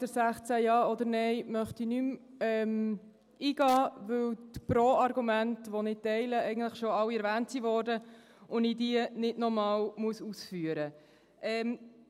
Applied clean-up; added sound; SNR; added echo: none; none; none; none.